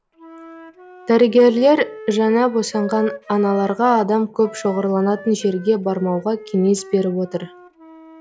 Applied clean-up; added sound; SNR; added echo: none; Wind instrument, woodwind instrument; 18 dB; none.